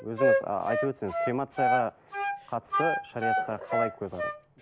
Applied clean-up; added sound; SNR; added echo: none; Wind instrument, woodwind instrument; -3 dB; none.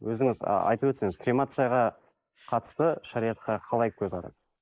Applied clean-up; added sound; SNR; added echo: neural mask model Resemble Enhance denoiser.